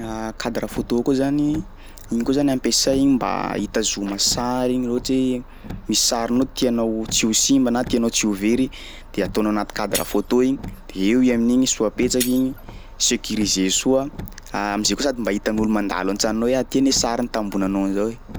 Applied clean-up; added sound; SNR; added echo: none; Car + Shatter; 15 dB; none.